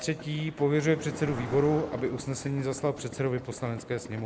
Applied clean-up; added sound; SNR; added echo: none; Cricket + Idling; 13 dB; none.